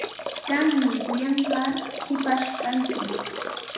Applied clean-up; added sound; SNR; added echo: none; Drip / Trickle, dribble / Bathtub (filling or washing); 6 dB; reverberation time 0.8 s.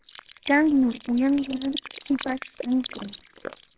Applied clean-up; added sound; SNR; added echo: neural separator model SepFormer WHAMR!.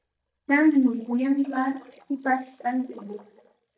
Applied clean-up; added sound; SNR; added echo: neural mask model DeepFilterNet 3.